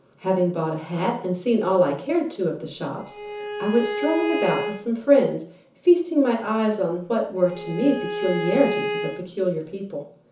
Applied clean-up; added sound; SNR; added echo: none; Bowed string instrument; 7 dB; reverberation time 0.9 s.